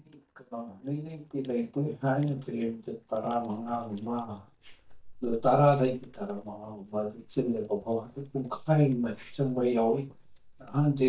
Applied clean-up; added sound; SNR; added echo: neural mask model DeepFilterNet 3.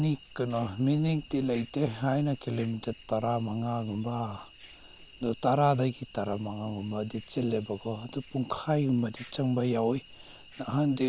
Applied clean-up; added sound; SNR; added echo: none; none; none; none.